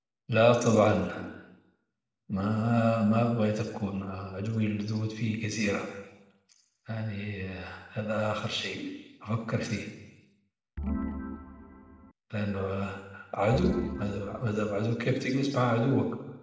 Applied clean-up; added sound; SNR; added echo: none; Organ; 6 dB; reverberation time 1.0 s.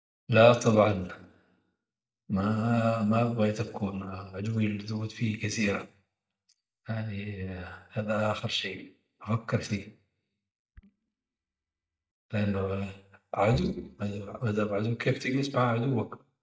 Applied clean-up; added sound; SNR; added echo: neural mask model DeepFilterNet 3.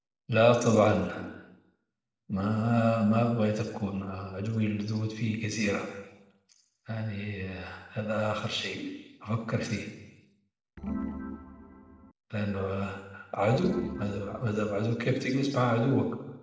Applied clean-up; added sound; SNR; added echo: neural separator model SepFormer DNS4.